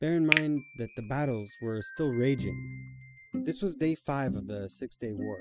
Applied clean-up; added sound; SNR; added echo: classical method spectral subtraction.